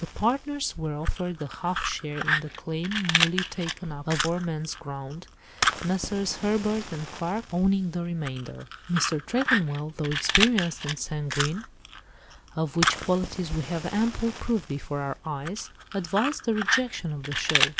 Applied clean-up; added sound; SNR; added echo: none; Fire; 3 dB; none.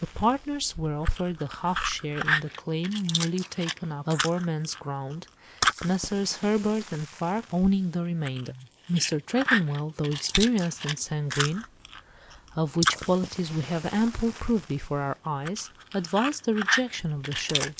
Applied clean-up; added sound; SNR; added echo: neural mask model Resemble Enhance denoiser.